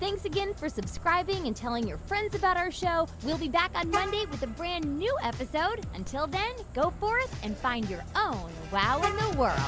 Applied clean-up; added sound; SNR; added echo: none; Vehicle horn, car horn, honking; 11 dB; none.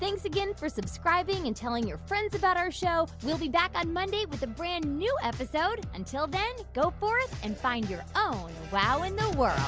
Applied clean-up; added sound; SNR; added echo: none; none; none; none.